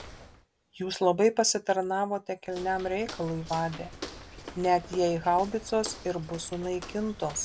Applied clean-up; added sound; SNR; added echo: none; Walk, footsteps; 16 dB; none.